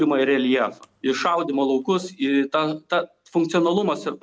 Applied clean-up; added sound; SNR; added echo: none; none; none; none.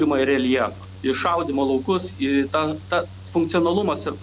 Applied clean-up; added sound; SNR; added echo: none; Mechanical fan; 17 dB; none.